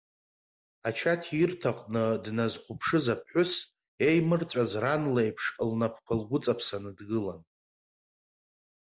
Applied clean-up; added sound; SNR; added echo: none; none; none; none.